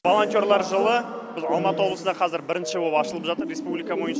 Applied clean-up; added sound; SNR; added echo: none; Telephone; 11 dB; none.